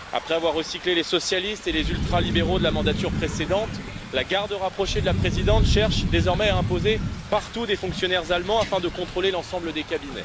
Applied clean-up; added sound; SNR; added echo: none; Thunder / Rain; 2 dB; none.